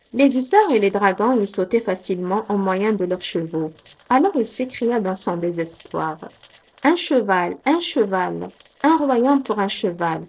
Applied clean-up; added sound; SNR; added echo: neural separator model SepFormer DNS4.